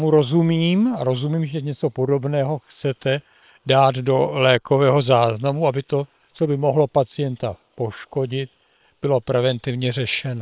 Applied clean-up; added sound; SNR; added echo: neural separator model SepFormer WHAM!.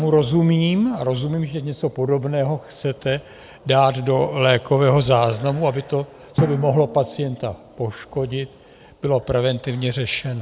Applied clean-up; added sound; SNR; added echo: none; Drum; 16 dB; none.